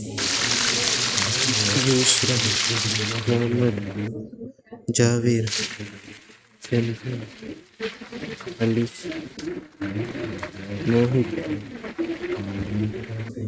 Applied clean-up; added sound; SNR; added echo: neural mask model RNNoise.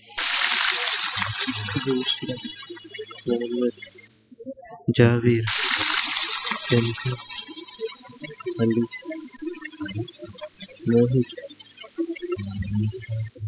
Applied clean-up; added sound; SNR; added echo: classical method spectral subtraction.